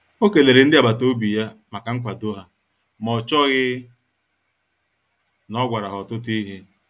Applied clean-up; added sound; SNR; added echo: none; none; none; none.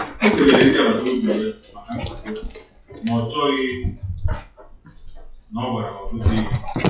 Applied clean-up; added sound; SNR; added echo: classical method WPE with log-MMSE.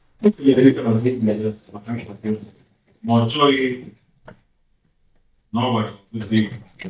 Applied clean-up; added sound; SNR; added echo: neural mask model DeepFilterNet 3.